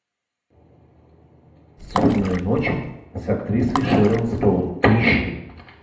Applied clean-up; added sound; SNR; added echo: none; Water / Splash, splatter; 12 dB; reverberation time 0.7 s.